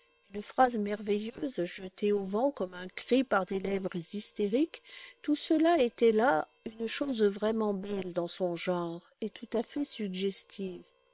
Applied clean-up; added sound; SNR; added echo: neural separator model SepFormer WHAM!.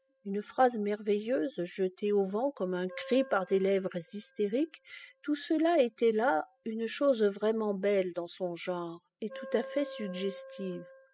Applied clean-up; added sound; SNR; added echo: classical method spectral subtraction.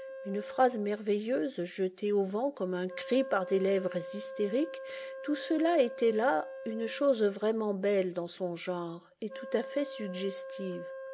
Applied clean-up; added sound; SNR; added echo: none; Wind instrument, woodwind instrument; 13 dB; none.